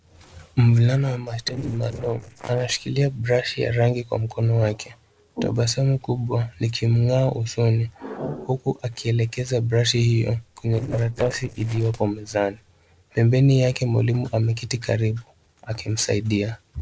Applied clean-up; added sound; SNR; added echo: neural separator model SepFormer DNS4.